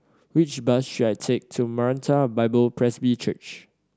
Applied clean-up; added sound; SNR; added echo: none; none; none; none.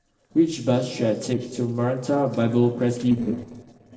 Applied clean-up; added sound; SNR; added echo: neural separator model SepFormer DNS4.